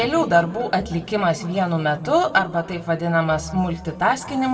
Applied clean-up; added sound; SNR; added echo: none; none; none; reverberation time 1.3 s.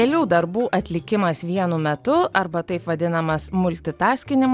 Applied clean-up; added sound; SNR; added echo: none; none; none; none.